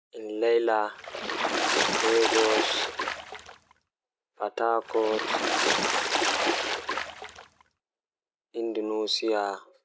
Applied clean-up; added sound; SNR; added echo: none; Water / Splash, splatter; -2 dB; none.